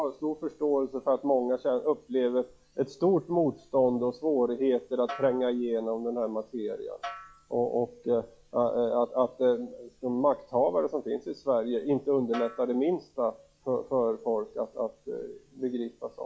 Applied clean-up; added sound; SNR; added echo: classical method log-MMSE.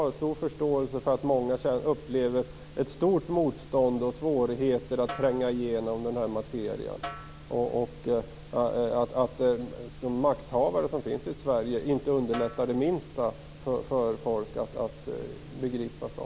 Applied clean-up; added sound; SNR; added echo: none; Snare drum; 18 dB; none.